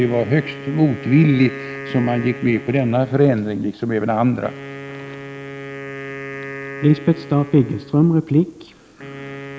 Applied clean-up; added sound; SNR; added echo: none; Wind instrument, woodwind instrument; 14 dB; none.